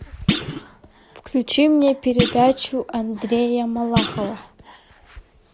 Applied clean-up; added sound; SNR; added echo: none; Thump, thud; 5 dB; none.